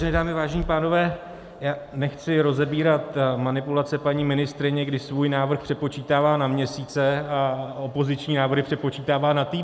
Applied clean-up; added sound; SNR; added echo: none; none; none; none.